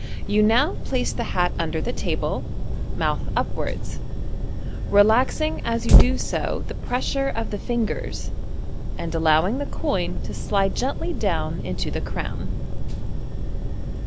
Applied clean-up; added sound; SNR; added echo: none; Fire; -2 dB; none.